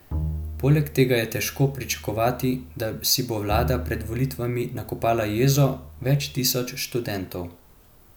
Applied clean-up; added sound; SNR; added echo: none; Bowed string instrument; 10 dB; none.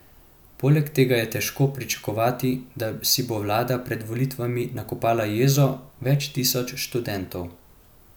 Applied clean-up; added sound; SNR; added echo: none; none; none; none.